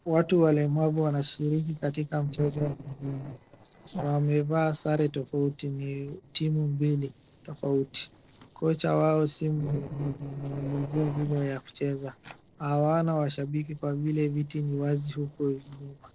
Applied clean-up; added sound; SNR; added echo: neural separator model SepFormer DNS4.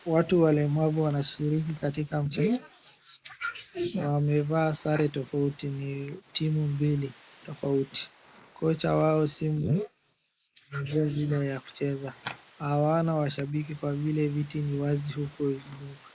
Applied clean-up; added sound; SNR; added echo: neural mask model Resemble Enhance denoiser.